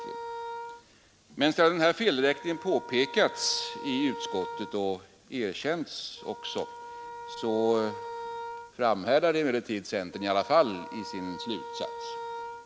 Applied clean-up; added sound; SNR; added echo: none; Wind instrument, woodwind instrument; 12 dB; none.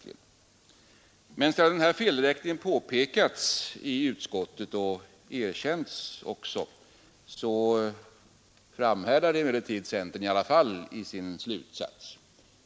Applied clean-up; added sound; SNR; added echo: none; none; none; none.